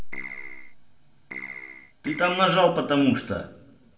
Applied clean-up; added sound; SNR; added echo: none; Keyboard (musical); 13 dB; reverberation time 0.8 s.